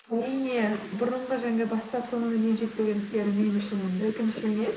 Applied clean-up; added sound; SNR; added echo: neural mask model Resemble Enhance denoiser.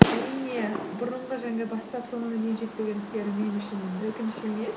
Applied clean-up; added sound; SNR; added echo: none; Fireworks; -1 dB; none.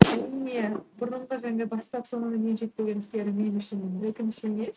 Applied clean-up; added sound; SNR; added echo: neural mask model RNNoise.